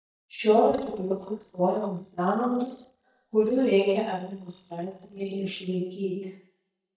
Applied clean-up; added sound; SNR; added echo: neural mask model DeepFilterNet 3.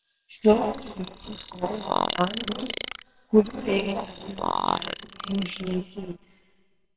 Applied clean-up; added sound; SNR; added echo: neural separator model SepFormer WHAMR!.